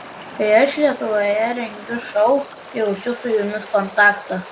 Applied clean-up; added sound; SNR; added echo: none; Waves, surf; 17 dB; none.